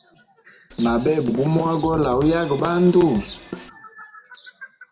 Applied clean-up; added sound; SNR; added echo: none; Drum kit; 13 dB; reverberation time 0.4 s.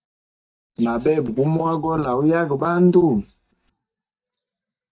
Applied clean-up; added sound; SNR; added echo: neural mask model DeepFilterNet 3.